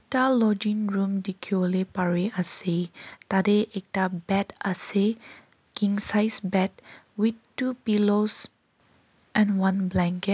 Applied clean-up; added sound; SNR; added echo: none; none; none; none.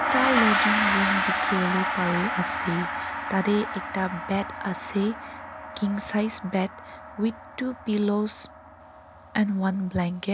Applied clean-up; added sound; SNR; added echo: none; Gong; 2 dB; none.